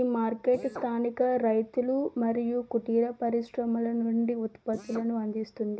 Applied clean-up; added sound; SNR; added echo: neural mask model Resemble Enhance denoiser.